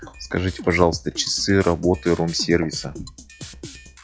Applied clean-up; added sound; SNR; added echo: classical method log-MMSE.